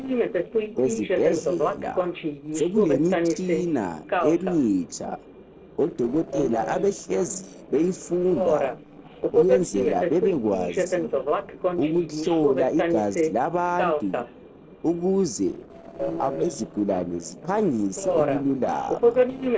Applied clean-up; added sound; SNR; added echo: neural separator model SepFormer DNS4.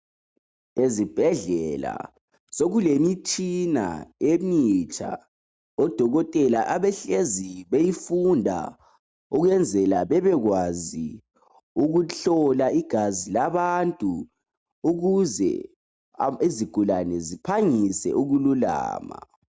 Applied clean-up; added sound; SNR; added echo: none; none; none; none.